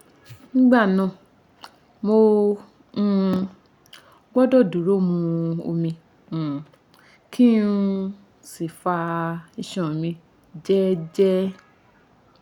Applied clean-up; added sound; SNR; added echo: none; none; none; none.